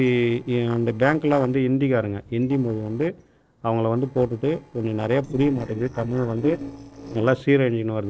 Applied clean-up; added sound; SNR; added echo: neural separator model SepFormer DNS4.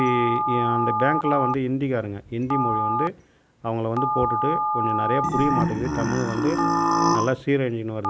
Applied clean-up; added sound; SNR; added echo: none; Burping, eructation + Telephone; -1 dB; none.